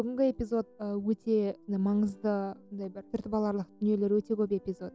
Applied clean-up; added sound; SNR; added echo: none; none; none; none.